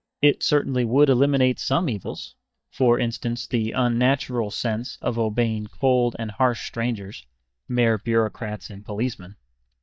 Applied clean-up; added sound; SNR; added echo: neural mask model DeepFilterNet 3.